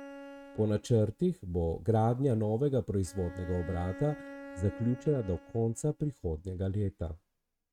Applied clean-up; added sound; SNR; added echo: neural mask model RNNoise.